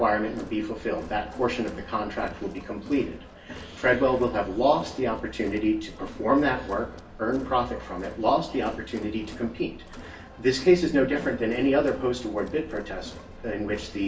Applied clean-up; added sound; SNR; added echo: none; Crowd; 17 dB; reverberation time 0.3 s.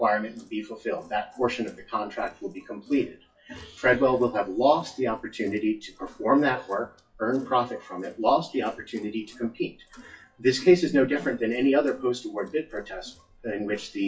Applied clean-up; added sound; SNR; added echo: classical method WPE with log-MMSE.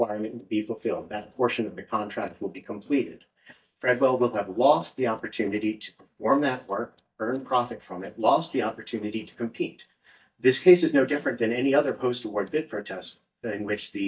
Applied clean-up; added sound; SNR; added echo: neural mask model DeepFilterNet 3.